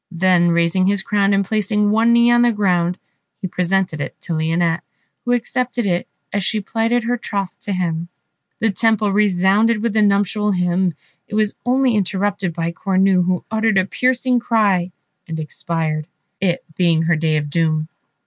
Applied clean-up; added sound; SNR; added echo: none; none; none; none.